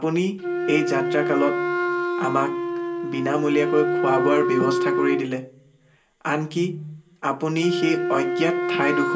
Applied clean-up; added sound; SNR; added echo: none; Wind instrument, woodwind instrument; 1 dB; reverberation time 0.2 s.